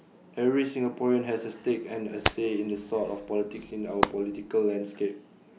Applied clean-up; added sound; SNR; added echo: none; Hands; 5 dB; none.